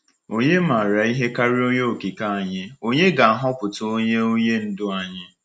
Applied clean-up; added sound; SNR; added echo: none; none; none; none.